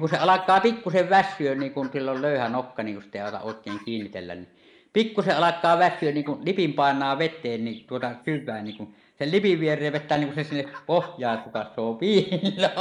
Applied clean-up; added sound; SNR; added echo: neural mask model Resemble Enhance denoiser.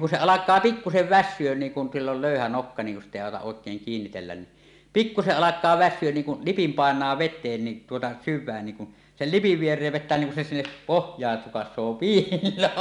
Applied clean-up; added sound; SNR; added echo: none; none; none; none.